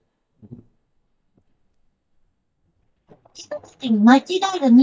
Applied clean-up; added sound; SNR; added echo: neural mask model DeepFilterNet 3.